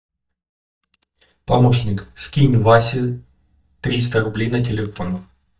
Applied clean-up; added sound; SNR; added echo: neural mask model DeepFilterNet 3.